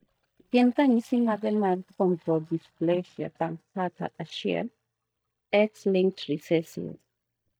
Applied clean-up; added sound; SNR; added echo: neural mask model DeepFilterNet 3.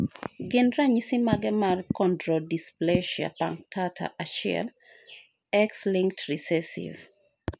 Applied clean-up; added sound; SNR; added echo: none; none; none; none.